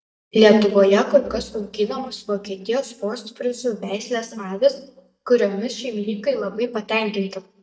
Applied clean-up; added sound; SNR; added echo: neural mask model DeepFilterNet 3.